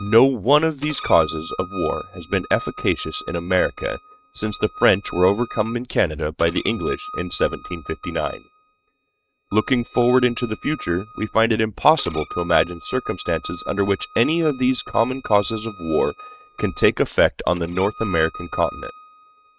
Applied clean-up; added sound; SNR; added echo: neural mask model RNNoise.